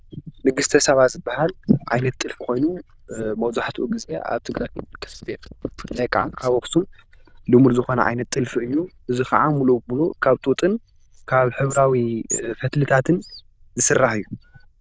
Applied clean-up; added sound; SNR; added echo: neural diffusion model UNIVERSE++.